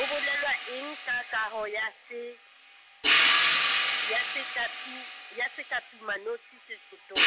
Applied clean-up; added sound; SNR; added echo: none; Hi-hat; -5 dB; none.